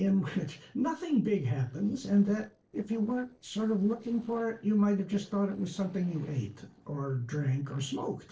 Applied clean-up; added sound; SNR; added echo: neural separator model SepFormer DNS4.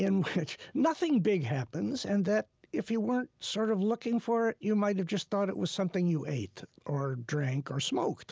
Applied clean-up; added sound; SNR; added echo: none; none; none; none.